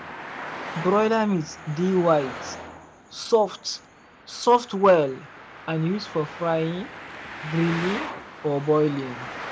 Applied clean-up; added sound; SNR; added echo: none; Traffic noise, roadway noise; 13 dB; none.